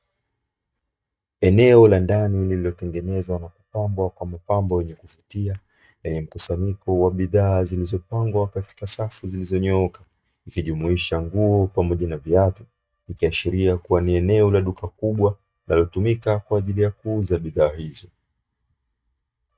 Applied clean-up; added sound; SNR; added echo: neural mask model DeepFilterNet 3.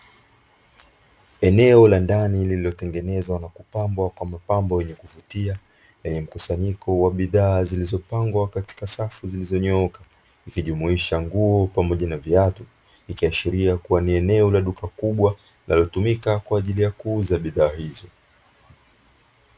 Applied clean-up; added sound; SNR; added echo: none; none; none; none.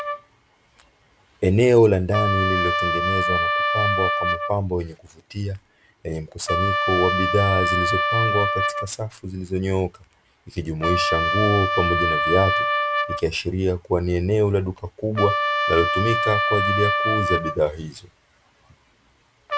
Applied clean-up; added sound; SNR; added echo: none; Trumpet; 1 dB; none.